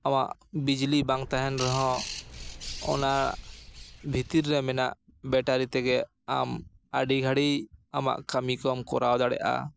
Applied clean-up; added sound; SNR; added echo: none; Bird; 12 dB; none.